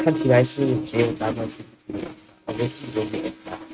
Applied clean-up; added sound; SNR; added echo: neural mask model RNNoise.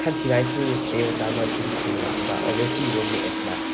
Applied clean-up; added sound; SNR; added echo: none; Aircraft + Wind instrument, woodwind instrument; 0 dB; none.